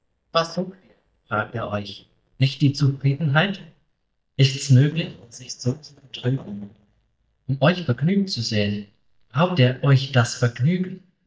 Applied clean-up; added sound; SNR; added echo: neural mask model DeepFilterNet 3.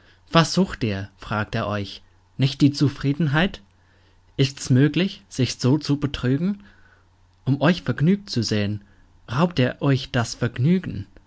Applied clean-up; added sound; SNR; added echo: none; none; none; none.